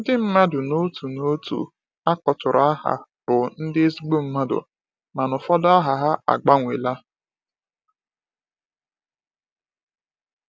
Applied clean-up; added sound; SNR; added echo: none; none; none; none.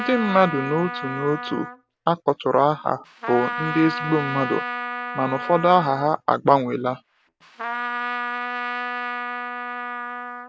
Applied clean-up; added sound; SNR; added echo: none; Trumpet; 7 dB; none.